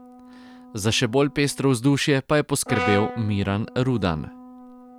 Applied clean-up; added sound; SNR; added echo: none; Brass instrument; 11 dB; none.